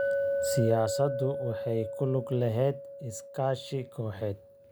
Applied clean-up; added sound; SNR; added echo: none; Chink, clink; 4 dB; none.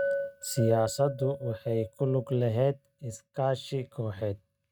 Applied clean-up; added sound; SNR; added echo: neural mask model RNNoise.